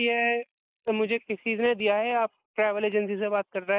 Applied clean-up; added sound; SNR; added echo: neural mask model Resemble Enhance denoiser.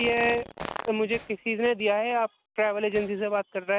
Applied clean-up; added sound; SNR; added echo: none; Hammer; 20 dB; none.